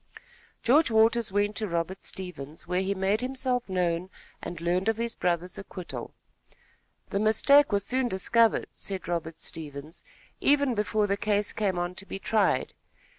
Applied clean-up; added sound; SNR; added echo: none; none; none; none.